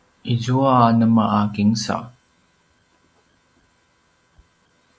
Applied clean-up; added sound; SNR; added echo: none; none; none; none.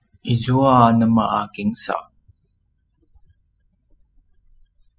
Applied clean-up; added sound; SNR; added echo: classical method spectral subtraction.